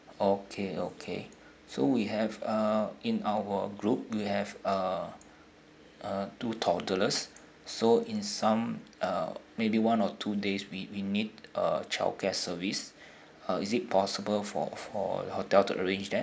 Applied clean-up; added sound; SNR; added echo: none; none; none; none.